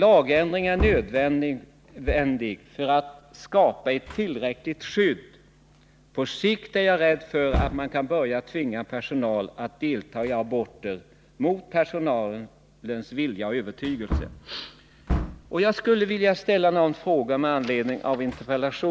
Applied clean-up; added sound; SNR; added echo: none; Wood; 12 dB; none.